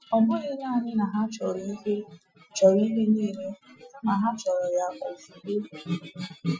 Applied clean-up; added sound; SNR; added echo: classical method Wiener filter.